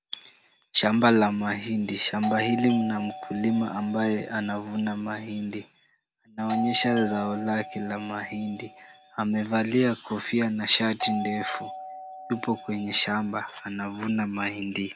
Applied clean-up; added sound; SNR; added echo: none; Doorbell; 13 dB; none.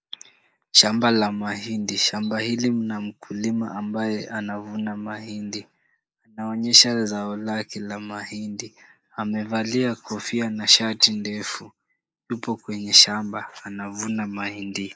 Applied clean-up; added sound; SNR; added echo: neural mask model Resemble Enhance denoiser.